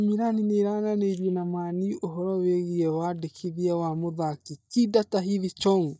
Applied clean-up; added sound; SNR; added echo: neural mask model DeepFilterNet 3.